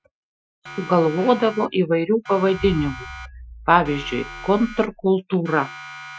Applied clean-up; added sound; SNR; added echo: classical method Wiener filter.